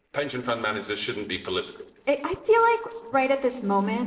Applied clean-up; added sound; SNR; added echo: neural separator model SepFormer DNS4.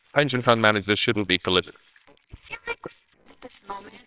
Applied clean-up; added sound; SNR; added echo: neural separator model SepFormer WHAMR!.